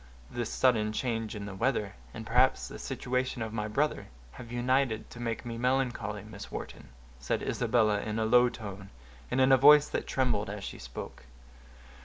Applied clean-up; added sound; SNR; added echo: none; none; none; none.